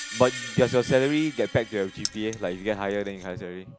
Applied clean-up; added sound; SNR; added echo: none; Screech + Keys jangling; 13 dB; none.